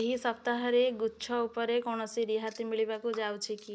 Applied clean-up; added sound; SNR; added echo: none; none; none; none.